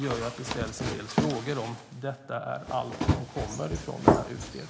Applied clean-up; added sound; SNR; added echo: none; Run; -3 dB; none.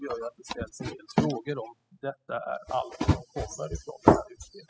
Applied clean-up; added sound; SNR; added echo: classical method spectral subtraction.